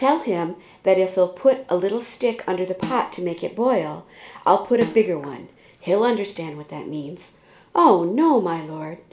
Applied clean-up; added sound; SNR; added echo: none; Snare drum; 13 dB; reverberation time 0.4 s.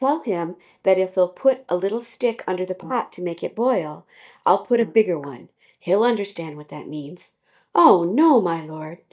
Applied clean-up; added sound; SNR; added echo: neural mask model DeepFilterNet 3.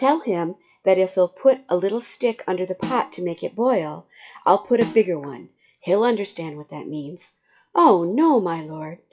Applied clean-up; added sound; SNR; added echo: classical method WPE with log-MMSE.